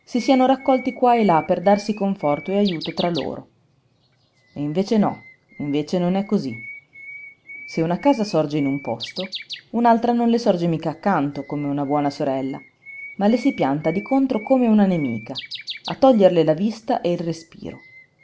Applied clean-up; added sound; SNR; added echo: none; Bird; 19 dB; none.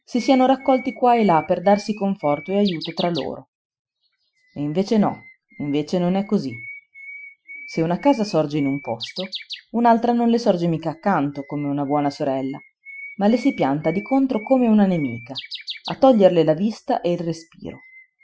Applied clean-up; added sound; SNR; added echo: classical method Wiener filter.